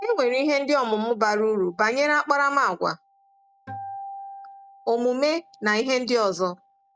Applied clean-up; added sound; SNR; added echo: none; Acoustic guitar; 19 dB; none.